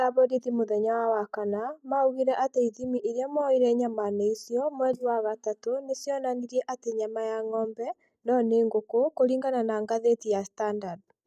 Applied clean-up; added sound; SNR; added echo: neural mask model DeepFilterNet 3.